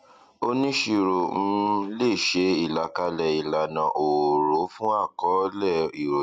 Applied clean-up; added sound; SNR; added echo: none; none; none; none.